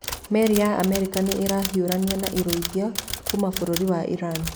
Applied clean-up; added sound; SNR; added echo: none; Typewriter; 9 dB; none.